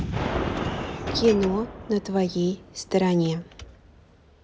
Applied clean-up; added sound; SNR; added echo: none; Gunshot, gunfire; 6 dB; none.